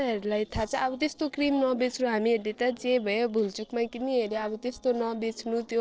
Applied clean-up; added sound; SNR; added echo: neural separator model SepFormer DNS4.